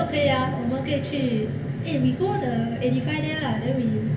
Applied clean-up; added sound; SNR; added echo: none; none; none; reverberation time 0.3 s.